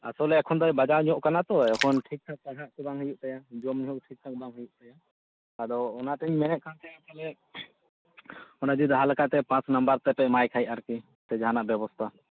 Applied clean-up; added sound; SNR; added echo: none; Splash, splatter; 12 dB; none.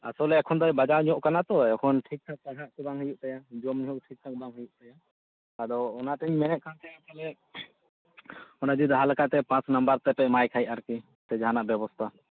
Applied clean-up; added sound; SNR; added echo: none; none; none; none.